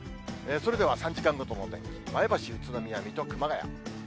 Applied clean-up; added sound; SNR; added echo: none; none; none; none.